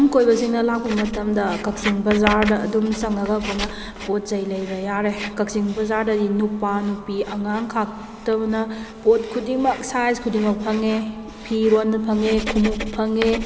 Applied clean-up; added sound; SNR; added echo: none; Writing; 13 dB; none.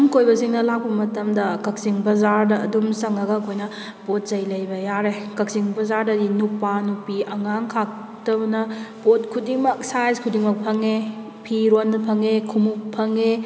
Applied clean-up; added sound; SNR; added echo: none; none; none; none.